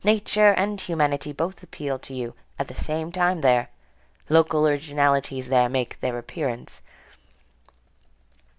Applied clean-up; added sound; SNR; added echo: none; none; none; none.